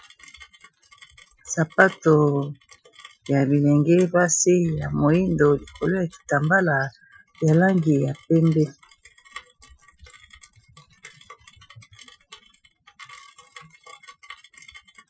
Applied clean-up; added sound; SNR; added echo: classical method Wiener filter.